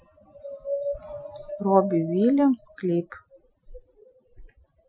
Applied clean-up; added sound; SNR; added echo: classical method Wiener filter.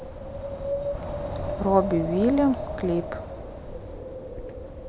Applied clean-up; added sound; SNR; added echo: none; Wind; 4 dB; none.